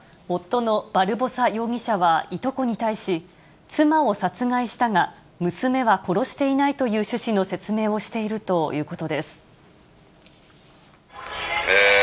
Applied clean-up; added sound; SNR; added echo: none; none; none; none.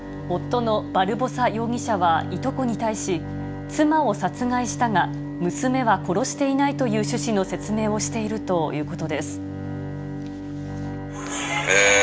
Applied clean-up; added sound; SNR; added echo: none; Bowed string instrument; 7 dB; none.